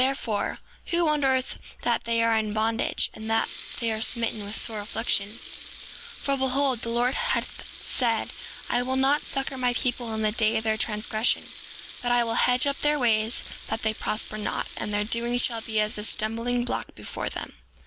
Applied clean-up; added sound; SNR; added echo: none; Sink (filling or washing) / Water tap, faucet; 11 dB; none.